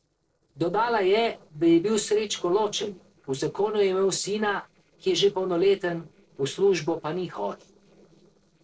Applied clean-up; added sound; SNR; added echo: neural separator model SepFormer DNS4.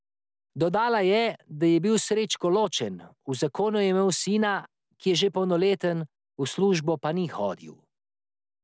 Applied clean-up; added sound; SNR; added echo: none; none; none; none.